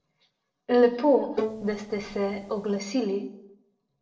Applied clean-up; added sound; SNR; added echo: neural separator model SepFormer DNS4.